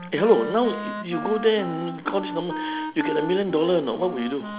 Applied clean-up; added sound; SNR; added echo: none; Wind instrument, woodwind instrument; 9 dB; none.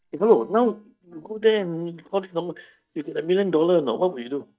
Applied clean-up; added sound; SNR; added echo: neural mask model DeepFilterNet 3.